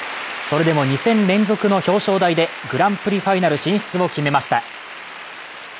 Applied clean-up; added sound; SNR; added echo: none; none; none; none.